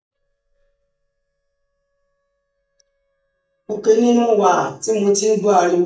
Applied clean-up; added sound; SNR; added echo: neural mask model DeepFilterNet 3.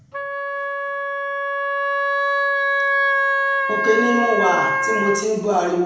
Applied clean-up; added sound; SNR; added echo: none; Wind instrument, woodwind instrument; -2 dB; reverberation time 0.8 s.